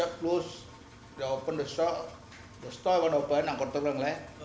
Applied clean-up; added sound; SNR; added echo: none; Engine; 19 dB; none.